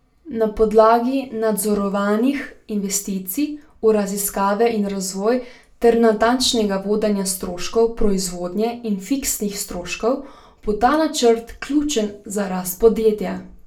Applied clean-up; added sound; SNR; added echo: none; none; none; reverberation time 0.3 s.